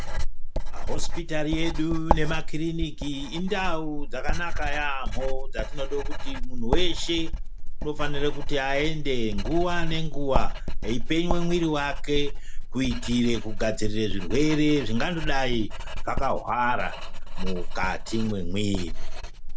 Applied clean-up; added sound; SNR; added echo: none; Writing; -5 dB; none.